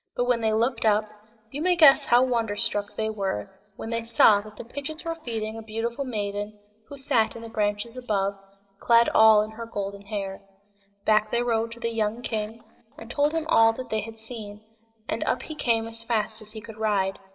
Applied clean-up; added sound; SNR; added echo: neural separator model SepFormer DNS4.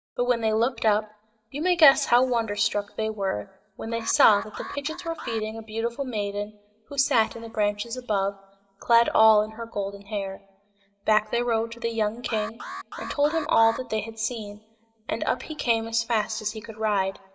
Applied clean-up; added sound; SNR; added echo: neural mask model DeepFilterNet 3.